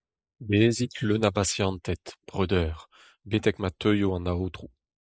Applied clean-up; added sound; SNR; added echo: neural mask model Resemble Enhance denoiser.